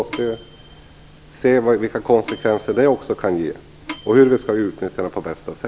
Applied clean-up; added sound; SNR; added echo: none; Microwave oven / Bell; 16 dB; none.